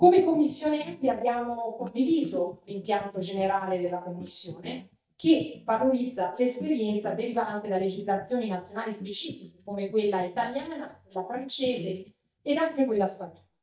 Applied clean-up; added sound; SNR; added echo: neural mask model DeepFilterNet 3.